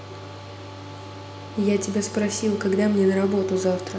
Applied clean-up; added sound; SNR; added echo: none; none; none; none.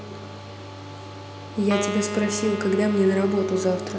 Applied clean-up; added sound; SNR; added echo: none; Wind instrument, woodwind instrument; 8 dB; none.